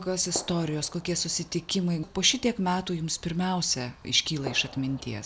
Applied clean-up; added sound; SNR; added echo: none; Gunshot, gunfire; 18 dB; none.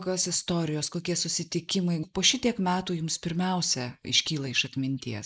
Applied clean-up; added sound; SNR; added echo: neural mask model Resemble Enhance denoiser.